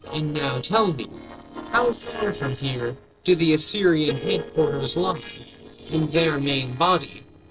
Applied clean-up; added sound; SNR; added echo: neural separator model SepFormer DNS4.